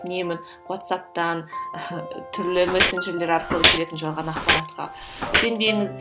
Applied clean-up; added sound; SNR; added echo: none; Walk, footsteps; -1 dB; none.